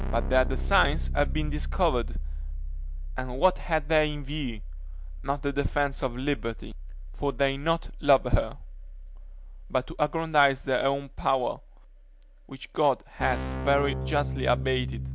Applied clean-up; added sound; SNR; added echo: none; Keyboard (musical); 5 dB; none.